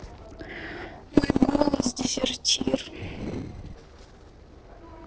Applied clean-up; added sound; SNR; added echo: neural separator model SepFormer DNS4.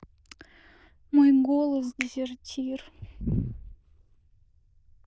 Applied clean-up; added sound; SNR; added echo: neural diffusion model UNIVERSE++.